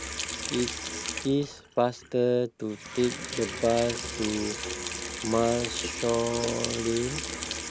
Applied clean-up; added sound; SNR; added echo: none; Sink (filling or washing) / Water tap, faucet; 6 dB; none.